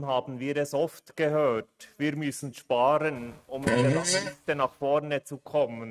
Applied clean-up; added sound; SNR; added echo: neural mask model RNNoise.